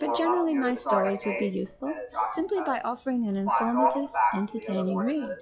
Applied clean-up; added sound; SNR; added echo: classical method log-MMSE.